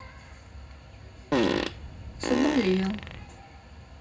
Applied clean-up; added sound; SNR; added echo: none; Fart; -2 dB; reverberation time 0.4 s.